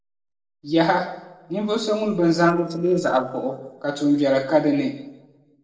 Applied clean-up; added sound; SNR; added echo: neural separator model SepFormer DNS4.